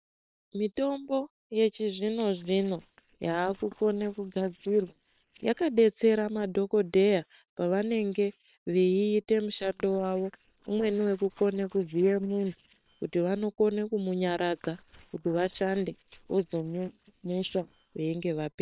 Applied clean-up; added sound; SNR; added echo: neural separator model SepFormer WHAM!.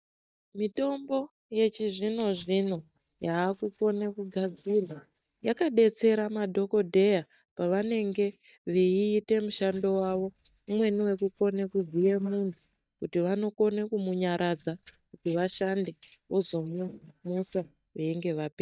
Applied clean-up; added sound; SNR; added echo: neural mask model DeepFilterNet 3.